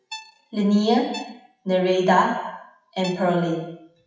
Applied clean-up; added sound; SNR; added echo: classical method WPE with log-MMSE.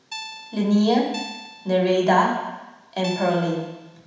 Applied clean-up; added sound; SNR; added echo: none; Guitar; 16 dB; reverberation time 1.1 s.